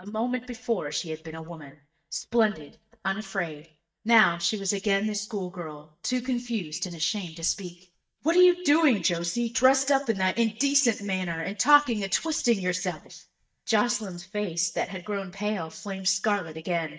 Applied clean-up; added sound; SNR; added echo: neural mask model DeepFilterNet 3.